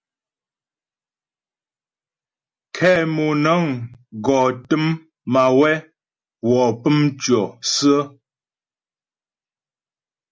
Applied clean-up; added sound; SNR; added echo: none; none; none; none.